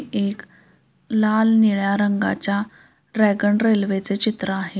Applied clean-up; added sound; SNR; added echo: none; none; none; none.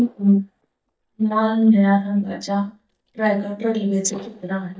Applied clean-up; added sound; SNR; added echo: neural mask model DeepFilterNet 3.